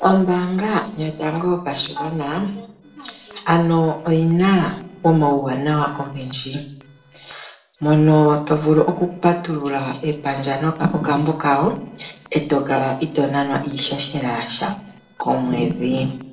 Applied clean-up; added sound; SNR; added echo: neural separator model SepFormer DNS4.